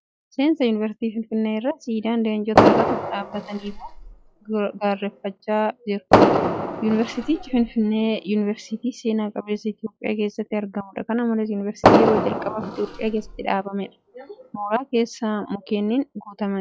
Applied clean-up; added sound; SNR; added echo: classical method log-MMSE.